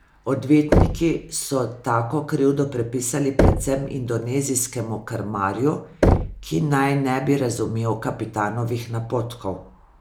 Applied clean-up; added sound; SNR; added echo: none; Knock; 3 dB; none.